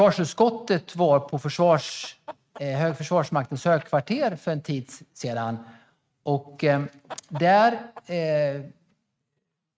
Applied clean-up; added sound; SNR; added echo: neural mask model RNNoise.